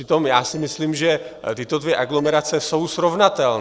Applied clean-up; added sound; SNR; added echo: neural separator model SepFormer DNS4.